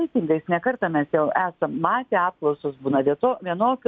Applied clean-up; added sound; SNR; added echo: none; none; none; none.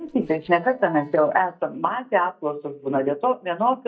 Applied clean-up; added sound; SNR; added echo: neural mask model DeepFilterNet 3.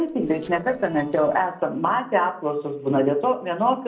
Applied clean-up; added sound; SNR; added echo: neural separator model SepFormer DNS4.